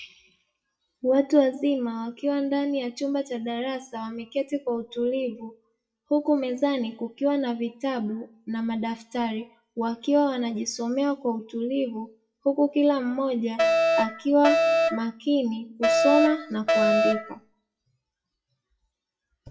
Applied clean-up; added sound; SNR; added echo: classical method WPE with log-MMSE.